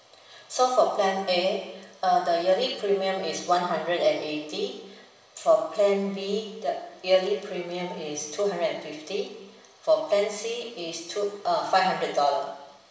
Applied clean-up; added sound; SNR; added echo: none; none; none; reverberation time 0.9 s.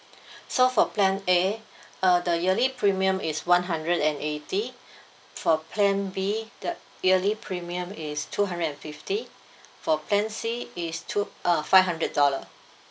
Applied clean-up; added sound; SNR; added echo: none; none; none; none.